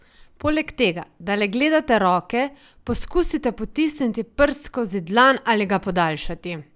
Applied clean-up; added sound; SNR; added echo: none; none; none; none.